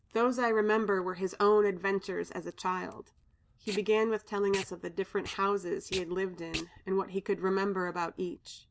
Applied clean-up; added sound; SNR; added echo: none; Packing tape, duct tape; 18 dB; none.